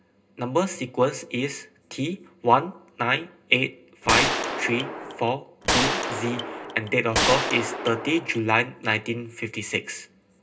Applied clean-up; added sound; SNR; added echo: none; Gunshot, gunfire; 0 dB; reverberation time 0.2 s.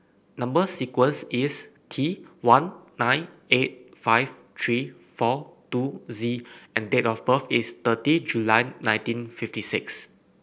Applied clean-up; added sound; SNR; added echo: none; none; none; none.